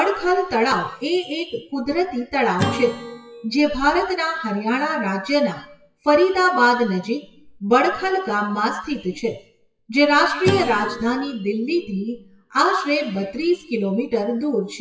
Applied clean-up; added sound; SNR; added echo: classical method WPE with log-MMSE.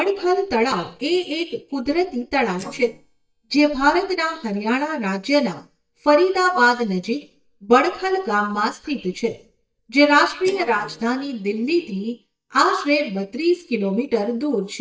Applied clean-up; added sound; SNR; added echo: neural mask model DeepFilterNet 3.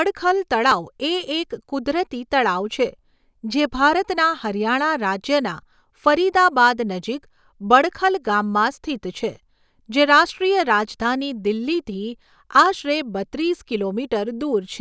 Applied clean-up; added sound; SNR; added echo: none; none; none; none.